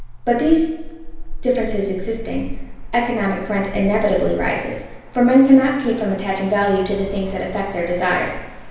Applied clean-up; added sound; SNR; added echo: none; Motor vehicle (road); 10 dB; reverberation time 0.9 s.